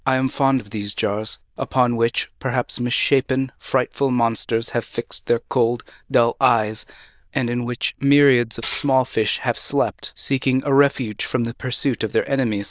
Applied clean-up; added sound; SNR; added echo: neural diffusion model UNIVERSE++.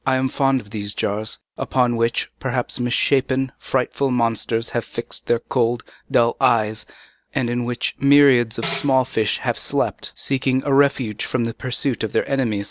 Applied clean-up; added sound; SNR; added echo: none; Tambourine; -1 dB; none.